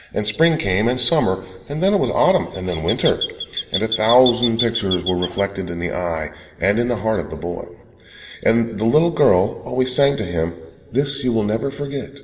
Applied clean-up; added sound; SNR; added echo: none; Chirp, tweet; 6 dB; reverberation time 2.6 s.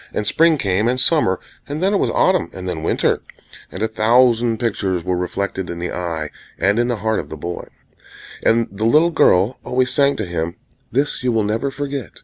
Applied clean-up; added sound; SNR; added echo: none; none; none; none.